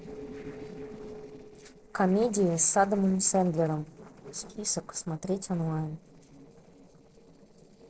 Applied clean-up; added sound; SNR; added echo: neural separator model SepFormer DNS4.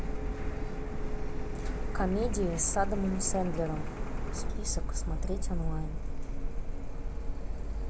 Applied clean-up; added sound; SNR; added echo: none; Printer; -4 dB; none.